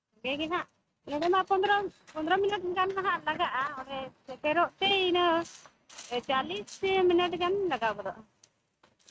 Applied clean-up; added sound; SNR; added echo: neural mask model RNNoise.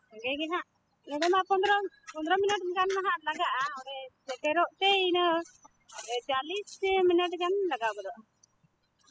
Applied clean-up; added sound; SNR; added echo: classical method spectral subtraction.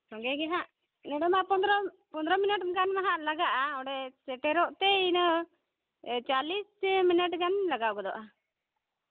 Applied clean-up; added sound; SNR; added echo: none; none; none; none.